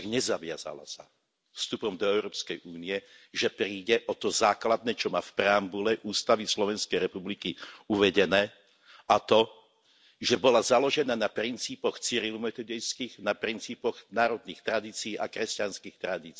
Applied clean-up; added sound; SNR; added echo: none; none; none; none.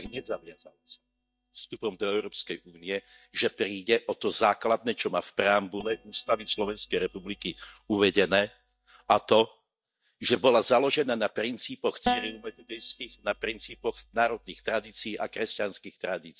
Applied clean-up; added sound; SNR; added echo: neural mask model DeepFilterNet 3.